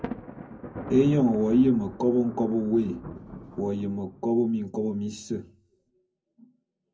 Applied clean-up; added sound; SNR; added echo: none; Thunder; 15 dB; reverberation time 0.3 s.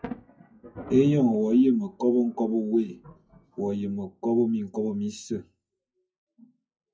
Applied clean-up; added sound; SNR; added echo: classical method WPE with log-MMSE.